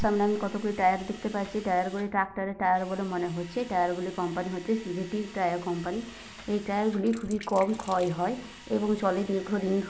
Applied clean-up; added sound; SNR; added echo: none; Sink (filling or washing) + Drill; 20 dB; none.